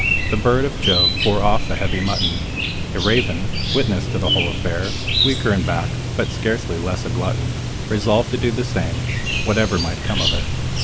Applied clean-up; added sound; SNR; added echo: none; Chirp, tweet; -1 dB; none.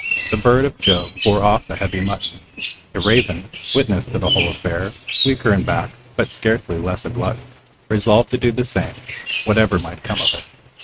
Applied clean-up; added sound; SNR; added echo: neural mask model RNNoise.